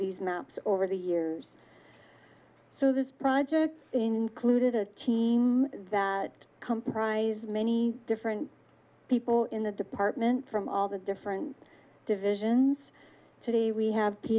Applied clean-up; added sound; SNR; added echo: none; none; none; none.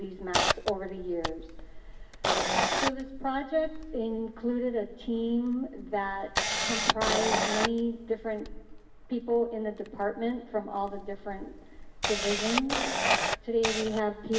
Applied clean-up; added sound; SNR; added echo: none; Camera; 1 dB; reverberation time 1.0 s.